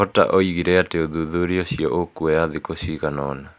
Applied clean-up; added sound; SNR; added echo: none; none; none; none.